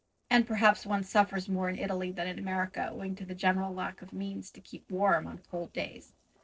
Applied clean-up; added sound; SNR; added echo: neural separator model SepFormer DNS4.